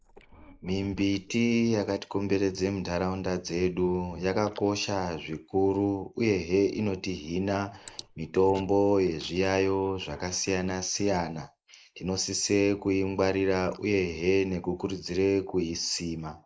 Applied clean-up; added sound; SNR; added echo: neural mask model Resemble Enhance denoiser.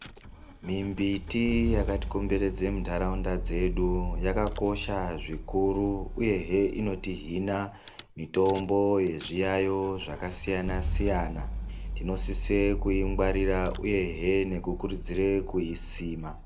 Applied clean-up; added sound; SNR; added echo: none; Rattle / Engine starting / Car; 5 dB; none.